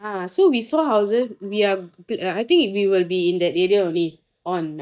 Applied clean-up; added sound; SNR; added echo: neural mask model DeepFilterNet 3.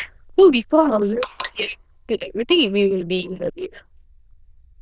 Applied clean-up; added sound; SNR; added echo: neural diffusion model UNIVERSE++.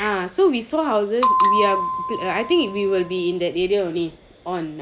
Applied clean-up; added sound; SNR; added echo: none; Bell; 1 dB; none.